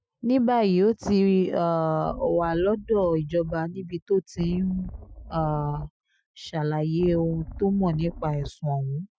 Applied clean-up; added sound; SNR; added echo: classical method Wiener filter.